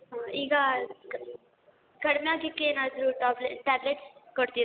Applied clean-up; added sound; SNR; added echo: none; none; none; none.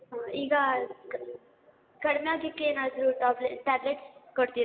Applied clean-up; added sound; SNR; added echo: none; none; none; reverberation time 1.1 s.